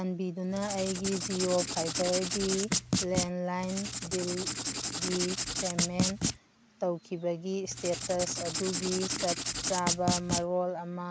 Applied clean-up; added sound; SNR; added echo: none; Writing; 0 dB; none.